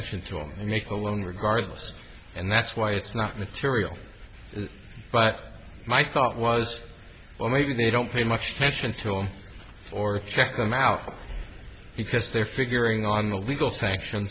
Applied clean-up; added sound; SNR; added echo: none; none; none; none.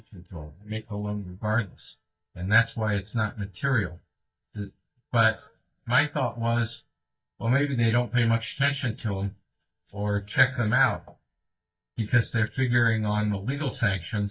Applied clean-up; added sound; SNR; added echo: neural mask model DeepFilterNet 3.